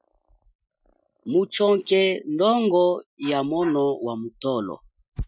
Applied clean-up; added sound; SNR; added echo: classical method Wiener filter.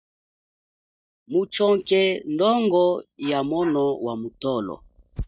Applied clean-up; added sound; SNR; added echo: neural mask model DeepFilterNet 3.